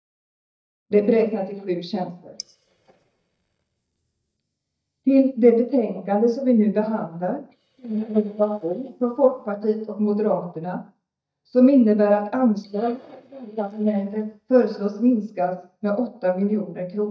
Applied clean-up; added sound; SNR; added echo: neural mask model DeepFilterNet 3.